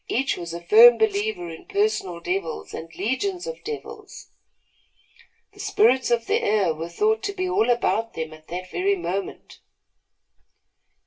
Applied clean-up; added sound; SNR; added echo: none; Squeak; 18 dB; reverberation time 0.2 s.